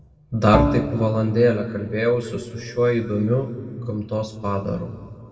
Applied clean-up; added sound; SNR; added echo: none; Bowed string instrument; 3 dB; reverberation time 1.9 s.